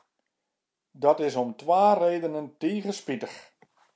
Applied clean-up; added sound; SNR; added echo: none; none; none; none.